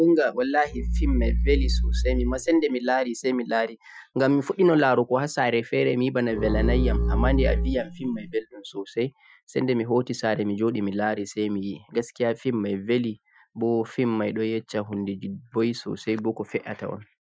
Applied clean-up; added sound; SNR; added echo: classical method Wiener filter.